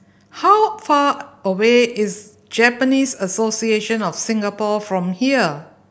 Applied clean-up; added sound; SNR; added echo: none; none; none; none.